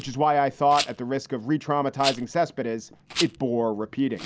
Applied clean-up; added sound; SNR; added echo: none; Rattle; 12 dB; none.